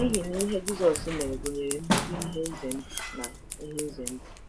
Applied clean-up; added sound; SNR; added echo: none; Scissors; -1 dB; none.